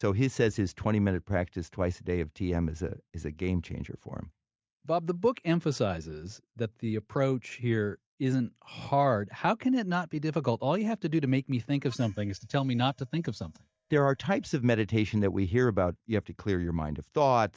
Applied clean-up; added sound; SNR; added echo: neural mask model DeepFilterNet 3.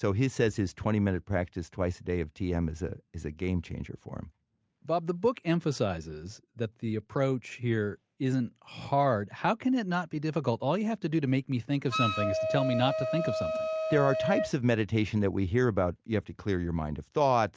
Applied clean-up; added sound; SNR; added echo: none; Wind instrument, woodwind instrument; 2 dB; none.